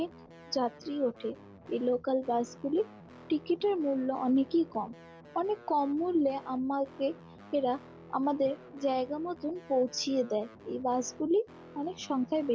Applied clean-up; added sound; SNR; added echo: none; Guitar; 20 dB; none.